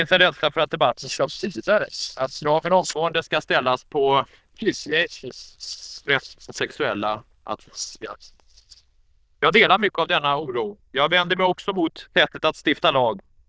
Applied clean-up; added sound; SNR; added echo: neural diffusion model UNIVERSE++.